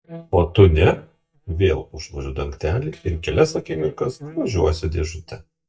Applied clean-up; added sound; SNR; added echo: neural mask model DeepFilterNet 3.